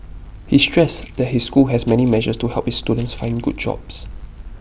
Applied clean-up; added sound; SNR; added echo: none; Keys jangling; 19 dB; none.